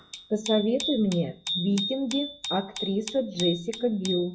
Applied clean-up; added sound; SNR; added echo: classical method log-MMSE.